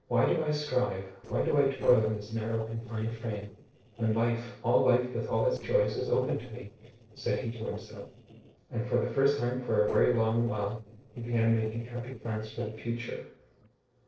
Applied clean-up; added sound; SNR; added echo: neural separator model SepFormer DNS4.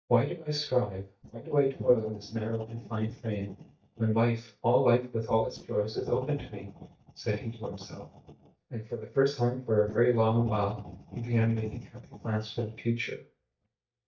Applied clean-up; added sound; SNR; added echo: neural mask model DeepFilterNet 3.